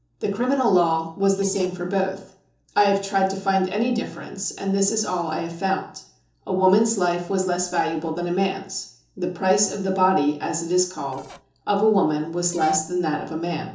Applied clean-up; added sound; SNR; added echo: neural separator model SepFormer DNS4.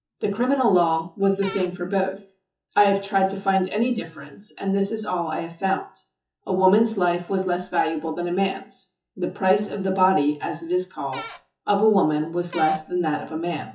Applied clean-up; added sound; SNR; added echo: classical method WPE with log-MMSE.